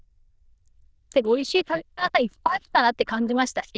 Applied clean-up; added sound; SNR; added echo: neural diffusion model UNIVERSE++.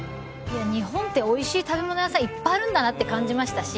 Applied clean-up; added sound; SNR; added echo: none; none; none; none.